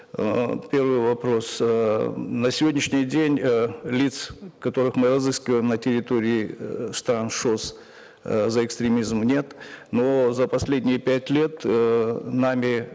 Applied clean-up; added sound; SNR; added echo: none; none; none; none.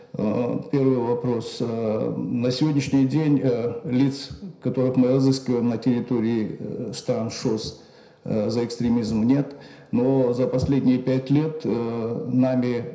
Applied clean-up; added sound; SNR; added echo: none; none; none; reverberation time 0.5 s.